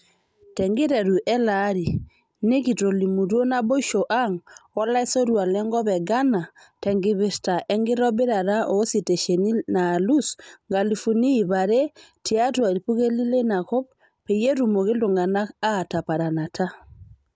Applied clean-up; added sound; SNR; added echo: none; none; none; none.